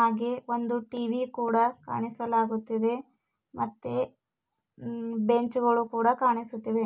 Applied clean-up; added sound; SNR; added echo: none; none; none; none.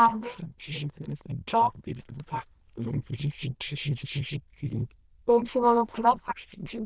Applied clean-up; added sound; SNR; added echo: neural diffusion model UNIVERSE++.